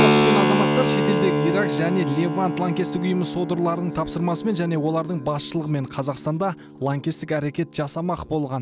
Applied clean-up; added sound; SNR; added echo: none; Keyboard (musical); 1 dB; none.